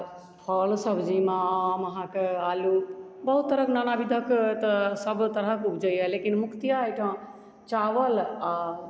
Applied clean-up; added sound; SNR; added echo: none; none; none; none.